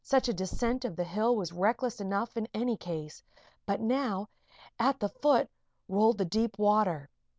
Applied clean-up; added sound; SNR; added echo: none; none; none; none.